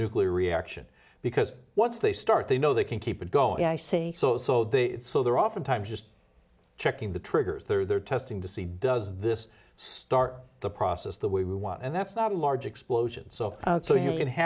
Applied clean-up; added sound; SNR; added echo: none; none; none; none.